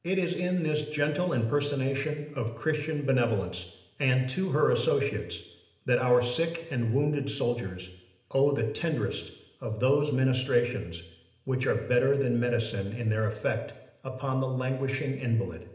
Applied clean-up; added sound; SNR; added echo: none; none; none; reverberation time 0.8 s.